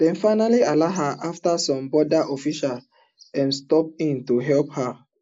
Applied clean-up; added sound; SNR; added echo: neural mask model Resemble Enhance denoiser.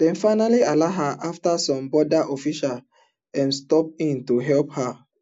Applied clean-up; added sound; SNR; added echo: none; none; none; none.